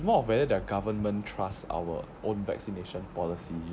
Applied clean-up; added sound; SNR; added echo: none; none; none; none.